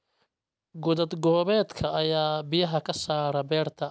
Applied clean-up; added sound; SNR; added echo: none; none; none; none.